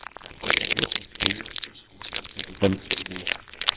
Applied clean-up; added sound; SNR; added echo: neural separator model SepFormer WHAMR!.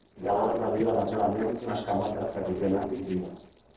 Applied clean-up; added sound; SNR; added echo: neural separator model SepFormer DNS4.